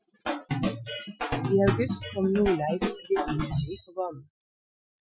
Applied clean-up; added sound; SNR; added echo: classical method Wiener filter.